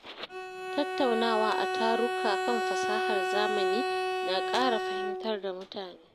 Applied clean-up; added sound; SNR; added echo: none; Bowed string instrument; 0 dB; none.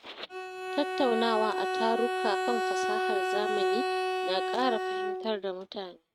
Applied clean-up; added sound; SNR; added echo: neural mask model RNNoise.